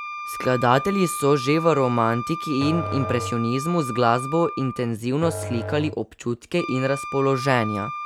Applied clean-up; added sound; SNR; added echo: none; Musical instrument + Wind instrument, woodwind instrument; 8 dB; none.